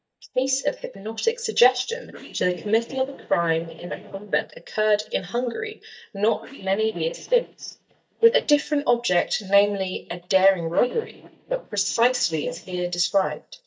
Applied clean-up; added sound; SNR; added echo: neural mask model DeepFilterNet 3.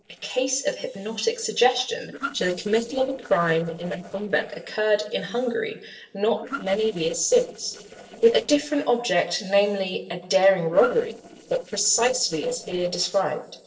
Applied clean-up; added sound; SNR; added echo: neural separator model SepFormer DNS4.